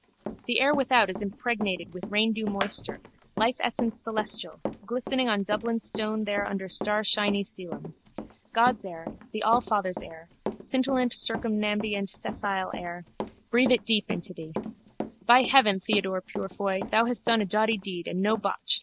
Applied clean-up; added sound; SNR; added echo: none; Run; 11 dB; none.